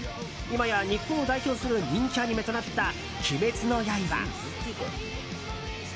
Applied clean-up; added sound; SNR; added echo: none; none; none; none.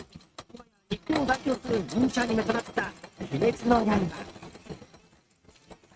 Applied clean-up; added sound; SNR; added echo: neural mask model RNNoise.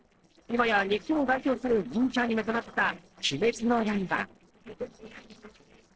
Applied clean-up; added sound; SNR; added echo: neural separator model SepFormer DNS4.